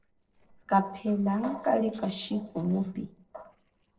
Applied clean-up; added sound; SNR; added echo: neural separator model SepFormer DNS4.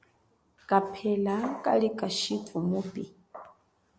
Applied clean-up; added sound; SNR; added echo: none; none; none; none.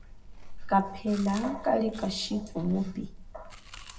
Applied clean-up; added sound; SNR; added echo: none; Chewing, mastication; 11 dB; reverberation time 0.4 s.